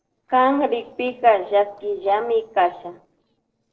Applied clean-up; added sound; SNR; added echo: neural separator model SepFormer DNS4.